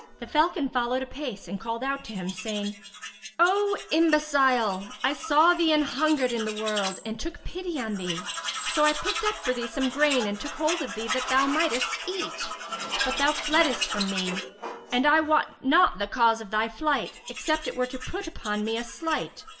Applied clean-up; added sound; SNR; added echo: none; Tools; 9 dB; reverberation time 0.7 s.